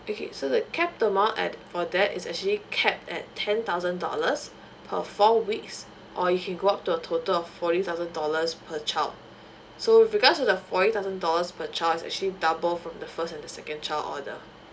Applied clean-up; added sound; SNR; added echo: none; none; none; none.